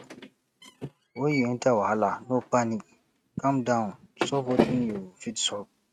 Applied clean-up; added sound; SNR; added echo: neural mask model RNNoise.